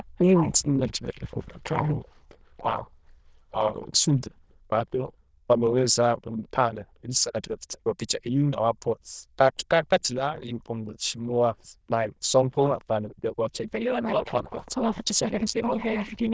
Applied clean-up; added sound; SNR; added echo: neural diffusion model UNIVERSE++.